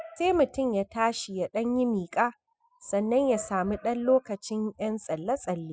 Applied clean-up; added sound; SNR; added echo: classical method spectral subtraction.